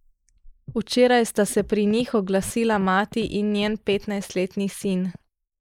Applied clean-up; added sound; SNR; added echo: neural mask model Resemble Enhance denoiser.